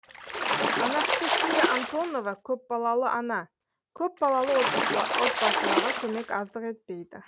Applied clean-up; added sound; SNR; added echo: none; Splash, splatter; -2 dB; none.